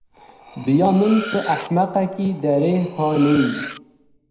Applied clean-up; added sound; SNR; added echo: none; Cutlery, silverware; 14 dB; reverberation time 0.8 s.